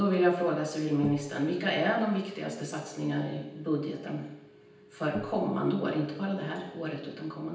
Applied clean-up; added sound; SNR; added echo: none; Acoustic guitar; 15 dB; reverberation time 0.9 s.